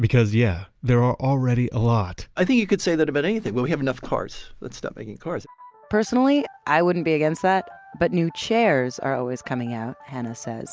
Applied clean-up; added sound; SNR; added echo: none; none; none; none.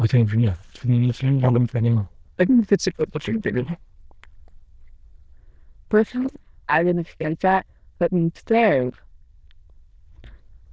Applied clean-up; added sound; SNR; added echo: neural diffusion model UNIVERSE++.